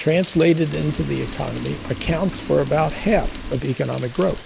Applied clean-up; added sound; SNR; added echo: none; Rain + Boiling; 10 dB; none.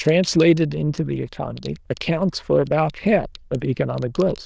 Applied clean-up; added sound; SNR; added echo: neural diffusion model UNIVERSE++.